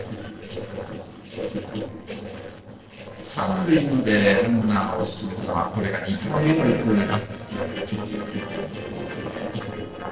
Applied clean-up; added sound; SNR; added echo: neural separator model SepFormer DNS4.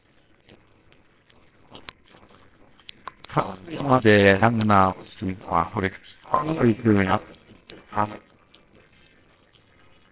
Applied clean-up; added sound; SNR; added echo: neural separator model SepFormer WHAMR!.